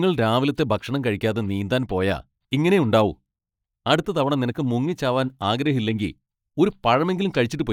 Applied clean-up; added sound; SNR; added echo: neural mask model DeepFilterNet 3.